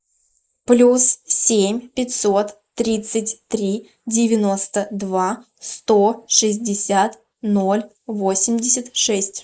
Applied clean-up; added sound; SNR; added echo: neural mask model Resemble Enhance denoiser.